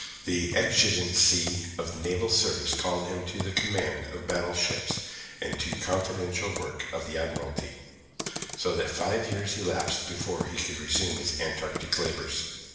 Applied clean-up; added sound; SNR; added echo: none; Computer keyboard; 12 dB; reverberation time 1.1 s.